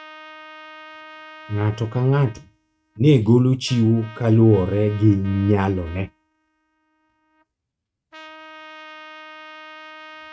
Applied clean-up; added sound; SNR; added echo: neural mask model RNNoise.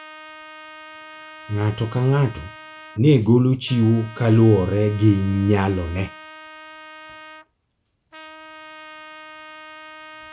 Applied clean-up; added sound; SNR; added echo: none; Trumpet; 19 dB; none.